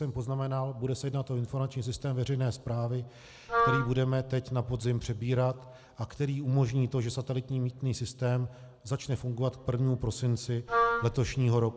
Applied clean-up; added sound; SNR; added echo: none; Wind instrument, woodwind instrument; 0 dB; none.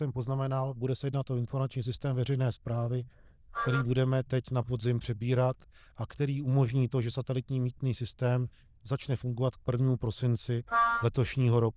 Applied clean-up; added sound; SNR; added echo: neural diffusion model UNIVERSE++.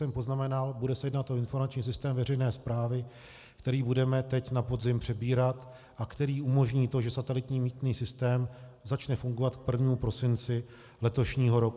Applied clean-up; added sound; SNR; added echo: none; none; none; none.